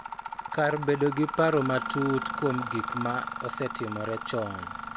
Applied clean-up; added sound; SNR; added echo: none; Mechanisms; 6 dB; none.